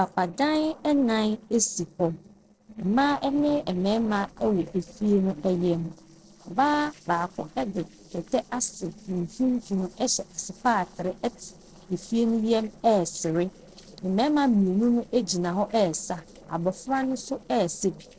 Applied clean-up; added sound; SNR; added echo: neural separator model SepFormer DNS4.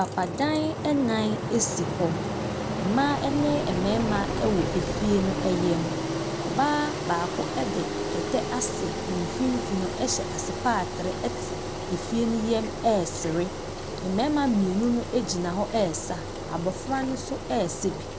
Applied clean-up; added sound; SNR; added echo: none; Engine; 3 dB; none.